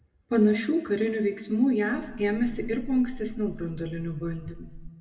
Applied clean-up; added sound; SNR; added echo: none; Buzz; 13 dB; reverberation time 1.2 s.